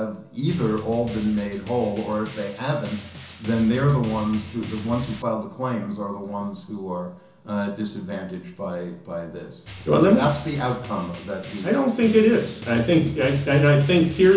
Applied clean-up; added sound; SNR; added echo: none; Drum; 18 dB; reverberation time 0.7 s.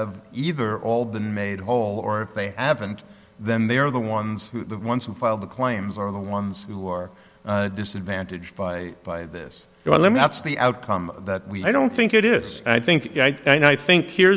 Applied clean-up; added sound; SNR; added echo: none; none; none; none.